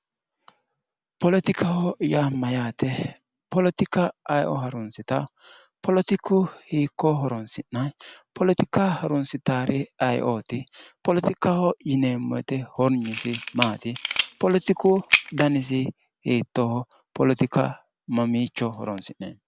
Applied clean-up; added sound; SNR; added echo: none; Camera; 4 dB; none.